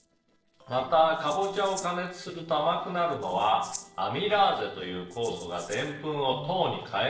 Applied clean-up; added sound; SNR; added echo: neural separator model SepFormer DNS4.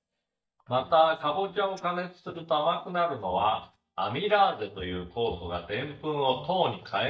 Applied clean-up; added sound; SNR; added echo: neural mask model DeepFilterNet 3.